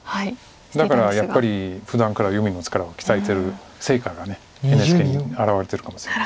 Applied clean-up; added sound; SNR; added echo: none; none; none; none.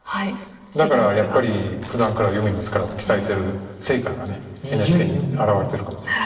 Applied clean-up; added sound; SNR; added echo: neural separator model SepFormer DNS4.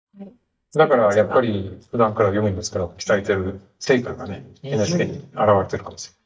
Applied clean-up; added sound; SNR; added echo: neural mask model DeepFilterNet 3.